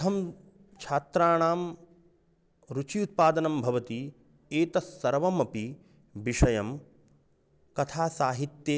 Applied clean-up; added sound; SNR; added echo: none; none; none; none.